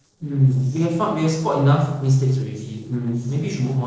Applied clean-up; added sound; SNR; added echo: neural separator model SepFormer DNS4.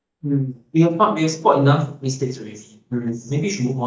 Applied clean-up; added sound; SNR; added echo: neural mask model DeepFilterNet 3.